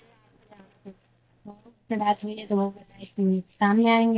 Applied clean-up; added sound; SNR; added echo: neural mask model DeepFilterNet 3.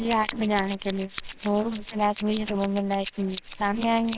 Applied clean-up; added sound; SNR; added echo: neural separator model SepFormer WHAMR!.